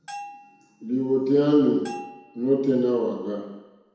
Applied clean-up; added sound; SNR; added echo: none; Bell; 19 dB; reverberation time 1.0 s.